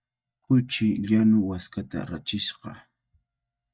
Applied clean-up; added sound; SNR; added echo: neural mask model DeepFilterNet 3.